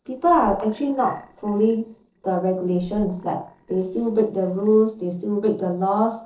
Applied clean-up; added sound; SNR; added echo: neural separator model SepFormer DNS4.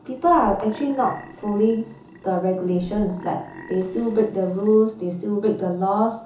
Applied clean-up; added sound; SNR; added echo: none; Burping, eructation; 19 dB; reverberation time 0.7 s.